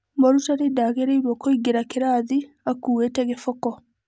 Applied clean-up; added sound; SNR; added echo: none; none; none; none.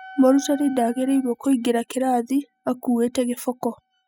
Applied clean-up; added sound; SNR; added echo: classical method spectral subtraction.